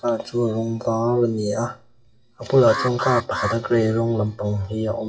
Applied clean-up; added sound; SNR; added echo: classical method WPE with log-MMSE.